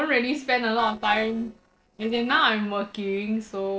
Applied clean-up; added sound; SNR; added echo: neural separator model SepFormer DNS4.